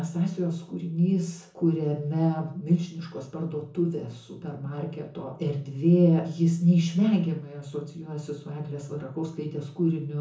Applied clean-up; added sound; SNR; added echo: none; none; none; reverberation time 0.6 s.